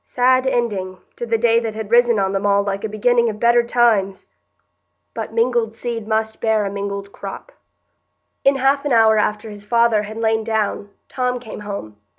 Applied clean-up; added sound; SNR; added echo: none; none; none; none.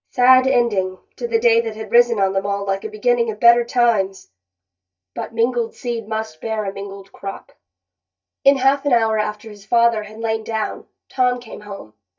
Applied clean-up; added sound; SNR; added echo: neural mask model DeepFilterNet 3.